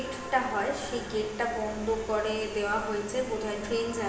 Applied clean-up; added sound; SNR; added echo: none; none; none; reverberation time 1.1 s.